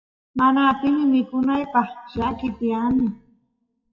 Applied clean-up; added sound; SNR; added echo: classical method WPE with log-MMSE.